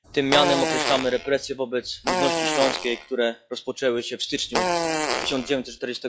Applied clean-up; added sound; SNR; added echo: classical method log-MMSE.